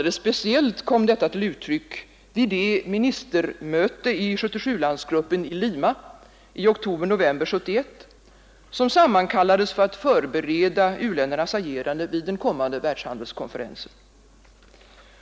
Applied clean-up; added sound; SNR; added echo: none; none; none; none.